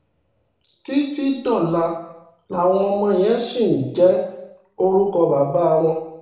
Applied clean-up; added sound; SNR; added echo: none; none; none; reverberation time 0.8 s.